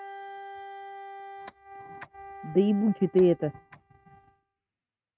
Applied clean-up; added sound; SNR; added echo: neural mask model RNNoise.